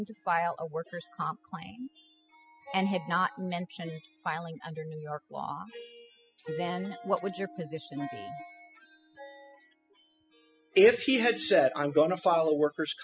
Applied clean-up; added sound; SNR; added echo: classical method spectral subtraction.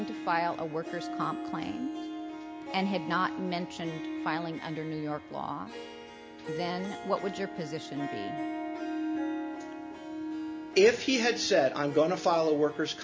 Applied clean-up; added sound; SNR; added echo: none; Harp; 7 dB; none.